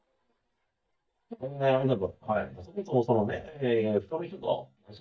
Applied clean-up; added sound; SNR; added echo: neural mask model DeepFilterNet 3.